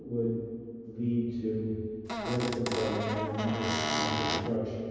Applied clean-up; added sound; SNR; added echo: none; Squeak / Cupboard open or close; 1 dB; reverberation time 2.2 s.